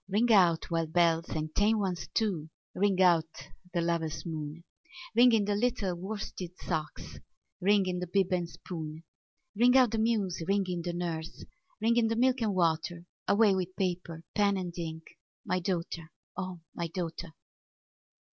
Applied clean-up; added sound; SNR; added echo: none; none; none; none.